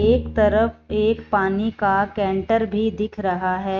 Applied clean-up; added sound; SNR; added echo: neural mask model RNNoise.